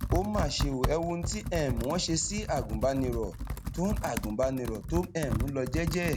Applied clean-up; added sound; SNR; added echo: none; Computer keyboard; 3 dB; none.